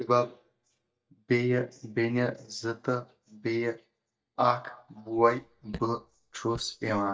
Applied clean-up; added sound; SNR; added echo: neural mask model DeepFilterNet 3.